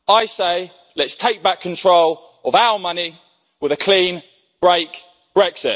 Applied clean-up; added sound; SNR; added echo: none; none; none; none.